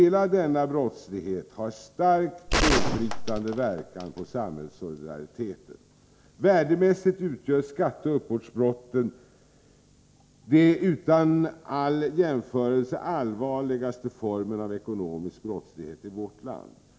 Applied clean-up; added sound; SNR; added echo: none; Gunshot, gunfire; 1 dB; none.